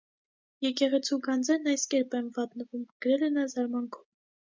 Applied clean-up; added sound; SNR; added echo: none; none; none; none.